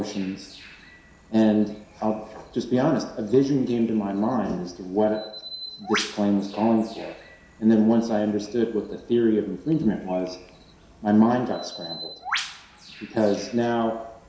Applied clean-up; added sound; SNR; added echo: none; Bird; 16 dB; reverberation time 0.7 s.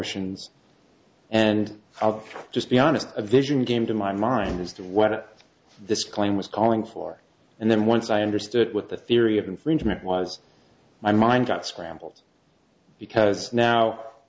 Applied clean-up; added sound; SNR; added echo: none; none; none; none.